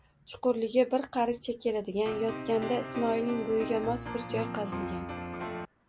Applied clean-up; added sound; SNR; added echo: none; Piano; 6 dB; none.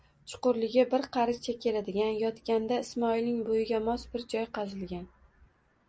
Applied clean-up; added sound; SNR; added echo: none; none; none; none.